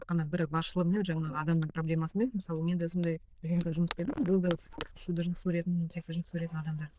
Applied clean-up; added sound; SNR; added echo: neural diffusion model UNIVERSE++.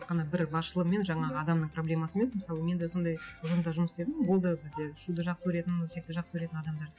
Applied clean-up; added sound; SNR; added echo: none; none; none; none.